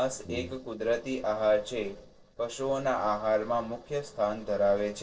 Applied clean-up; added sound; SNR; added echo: neural separator model SepFormer DNS4.